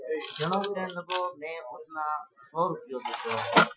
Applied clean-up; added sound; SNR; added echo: classical method Wiener filter.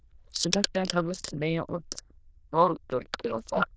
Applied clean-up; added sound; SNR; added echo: neural diffusion model UNIVERSE++.